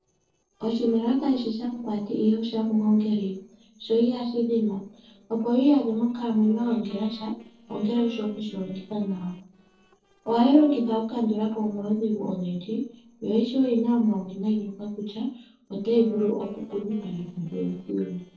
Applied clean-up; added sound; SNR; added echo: neural separator model SepFormer DNS4.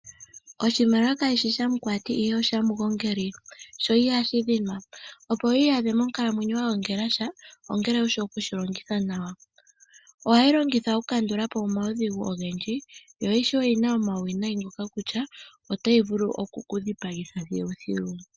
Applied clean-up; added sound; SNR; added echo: none; none; none; none.